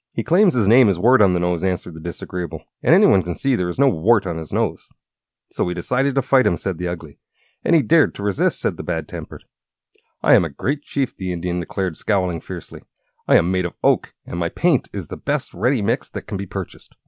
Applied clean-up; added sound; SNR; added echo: none; none; none; none.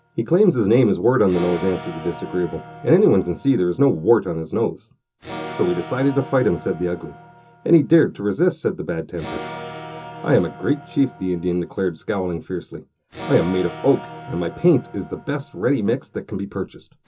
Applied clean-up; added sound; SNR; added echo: none; Electric guitar / Acoustic guitar; 16 dB; reverberation time 0.2 s.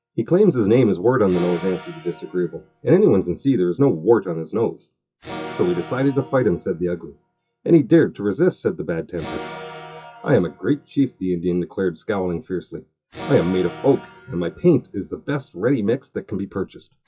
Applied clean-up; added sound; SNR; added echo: classical method WPE with log-MMSE.